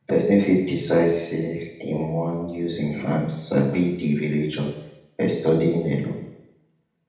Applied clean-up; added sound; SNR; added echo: none; none; none; reverberation time 0.8 s.